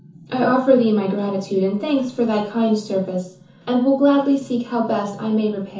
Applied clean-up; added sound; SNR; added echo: none; none; none; reverberation time 0.9 s.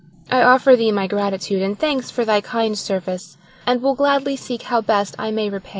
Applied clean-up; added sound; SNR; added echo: none; none; none; none.